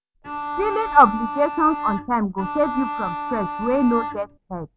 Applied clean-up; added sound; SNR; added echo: none; Bowed string instrument; 7 dB; none.